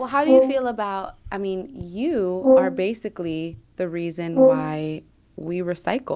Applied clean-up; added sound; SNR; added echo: none; Brass instrument; -3 dB; none.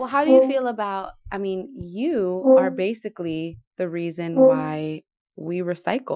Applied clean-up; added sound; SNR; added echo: classical method Wiener filter.